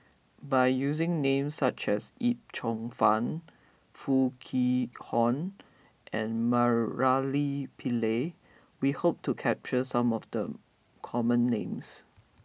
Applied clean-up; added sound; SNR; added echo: none; none; none; none.